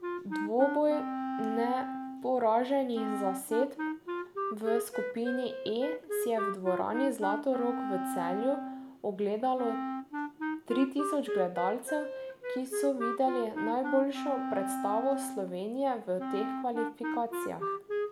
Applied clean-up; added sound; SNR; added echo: none; Wind instrument, woodwind instrument; 4 dB; none.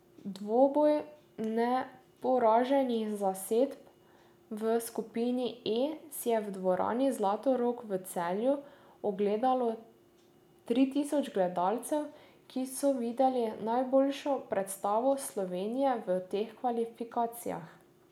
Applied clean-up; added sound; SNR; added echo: none; none; none; none.